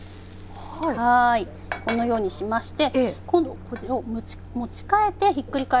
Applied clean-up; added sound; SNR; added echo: none; Printer + Microwave oven; 16 dB; none.